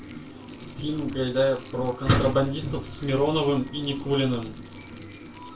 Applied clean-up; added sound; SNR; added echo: none; Crackle; 18 dB; reverberation time 0.3 s.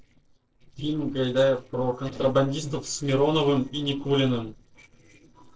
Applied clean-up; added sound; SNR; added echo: neural separator model SepFormer DNS4.